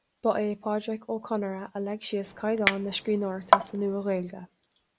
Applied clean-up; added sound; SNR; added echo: none; Chink, clink; -2 dB; none.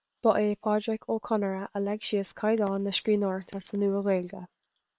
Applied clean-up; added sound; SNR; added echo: neural separator model SepFormer WHAM!.